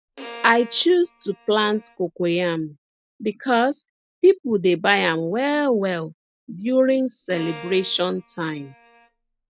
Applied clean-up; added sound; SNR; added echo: none; Bowed string instrument; 20 dB; none.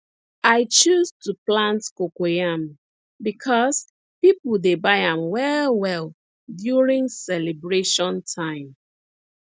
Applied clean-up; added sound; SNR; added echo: none; none; none; none.